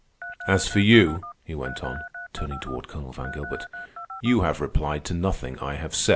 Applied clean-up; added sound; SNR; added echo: none; Telephone; 13 dB; none.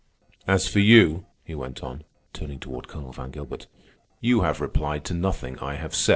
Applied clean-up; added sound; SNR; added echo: neural separator model SepFormer DNS4.